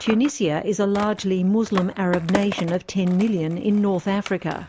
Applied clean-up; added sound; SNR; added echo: none; Skateboard; 13 dB; none.